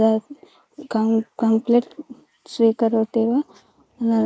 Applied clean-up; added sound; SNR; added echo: neural mask model Resemble Enhance denoiser.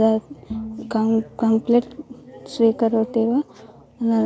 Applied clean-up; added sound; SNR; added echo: none; Bowed string instrument; 16 dB; none.